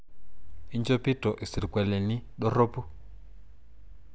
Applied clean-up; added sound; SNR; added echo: none; none; none; none.